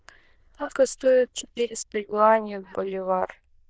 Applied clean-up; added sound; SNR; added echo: neural diffusion model UNIVERSE++.